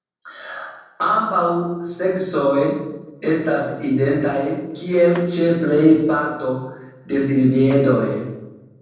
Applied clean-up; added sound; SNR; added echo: neural separator model SepFormer DNS4.